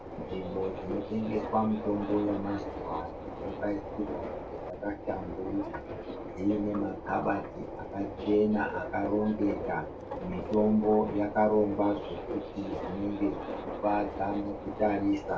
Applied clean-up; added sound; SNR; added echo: none; Subway, metro, underground; 7 dB; reverberation time 0.2 s.